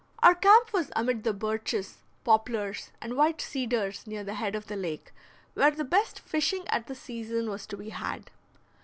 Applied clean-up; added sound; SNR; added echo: none; none; none; none.